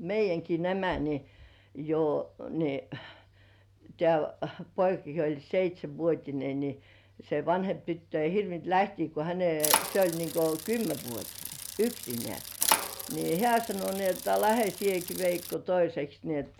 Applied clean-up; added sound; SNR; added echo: none; Bicycle; 4 dB; none.